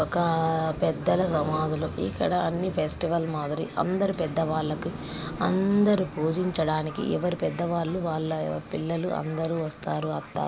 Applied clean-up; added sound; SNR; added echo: none; none; none; none.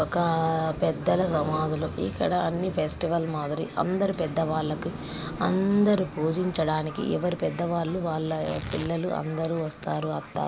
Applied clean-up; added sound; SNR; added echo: none; Tearing; 15 dB; none.